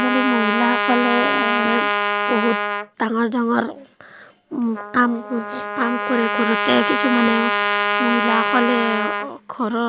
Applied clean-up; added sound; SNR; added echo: none; Trumpet; 0 dB; none.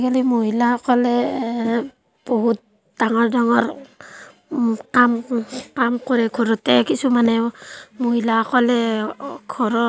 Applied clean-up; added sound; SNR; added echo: none; none; none; none.